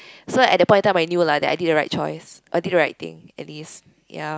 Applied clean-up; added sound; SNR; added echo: none; none; none; none.